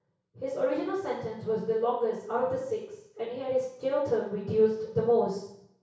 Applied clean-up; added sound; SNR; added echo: none; none; none; reverberation time 0.6 s.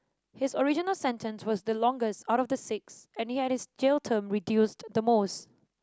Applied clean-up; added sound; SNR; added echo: none; none; none; none.